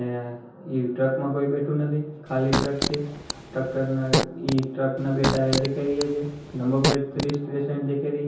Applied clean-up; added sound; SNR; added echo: none; Fart; 3 dB; reverberation time 0.7 s.